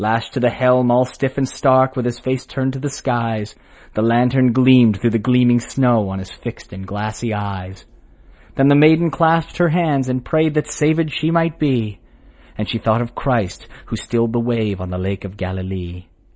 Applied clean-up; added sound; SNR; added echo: none; none; none; none.